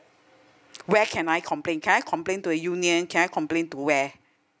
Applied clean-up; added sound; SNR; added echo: none; none; none; none.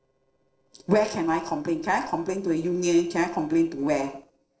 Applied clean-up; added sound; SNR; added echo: neural separator model SepFormer DNS4.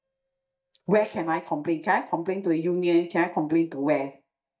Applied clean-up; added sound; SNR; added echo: neural mask model DeepFilterNet 3.